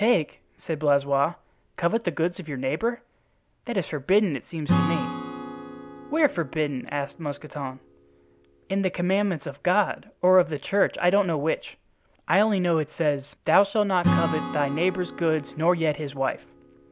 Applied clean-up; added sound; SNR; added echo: none; Acoustic guitar / Strum; 9 dB; none.